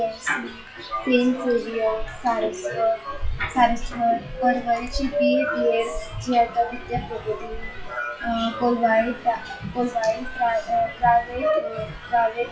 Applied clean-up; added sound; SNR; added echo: classical method WPE with log-MMSE.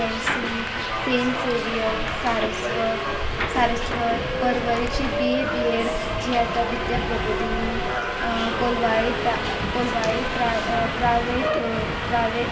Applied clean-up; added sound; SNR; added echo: none; Subway, metro, underground; 0 dB; reverberation time 2.6 s.